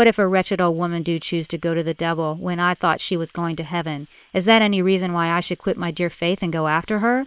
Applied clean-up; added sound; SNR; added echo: neural separator model SepFormer WHAM!.